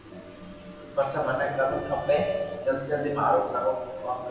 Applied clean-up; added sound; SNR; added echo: none; Wind instrument, woodwind instrument; 18 dB; reverberation time 1.2 s.